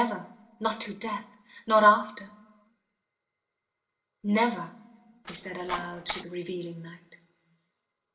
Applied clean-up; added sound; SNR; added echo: neural separator model SepFormer DNS4.